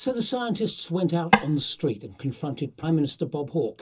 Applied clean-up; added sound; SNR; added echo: none; Tap / Wood; -3 dB; reverberation time 0.2 s.